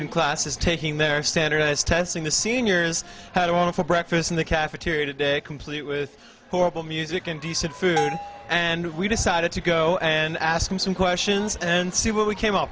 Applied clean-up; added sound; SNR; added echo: none; Bell; 9 dB; none.